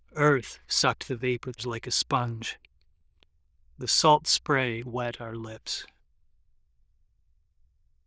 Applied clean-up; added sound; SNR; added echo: neural diffusion model UNIVERSE++.